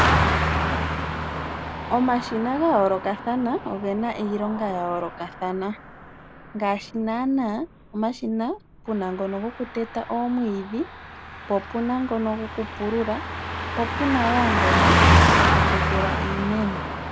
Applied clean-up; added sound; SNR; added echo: none; Car passing by; -1 dB; none.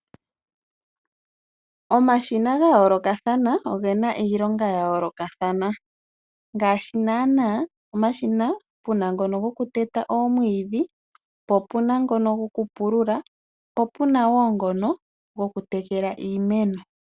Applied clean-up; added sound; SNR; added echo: none; none; none; none.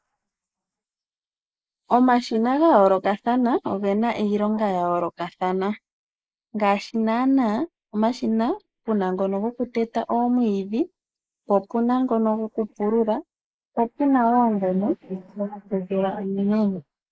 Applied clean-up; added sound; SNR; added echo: neural mask model Resemble Enhance denoiser.